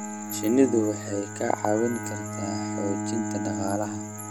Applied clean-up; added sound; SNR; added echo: none; Bowed string instrument; 5 dB; none.